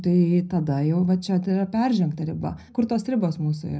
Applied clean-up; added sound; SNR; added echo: none; none; none; reverberation time 0.5 s.